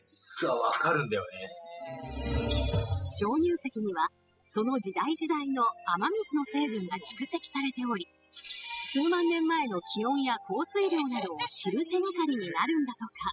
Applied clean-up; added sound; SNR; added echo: classical method spectral subtraction.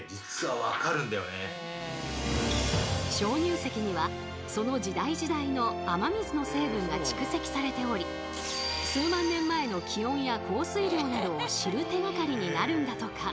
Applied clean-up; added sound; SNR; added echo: none; Trumpet; 20 dB; none.